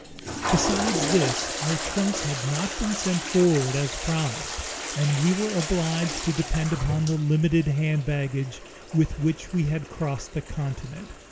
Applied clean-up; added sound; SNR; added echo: none; Toilet flush; 7 dB; none.